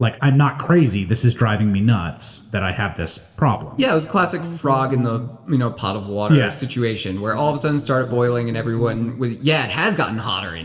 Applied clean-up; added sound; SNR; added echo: neural separator model SepFormer DNS4.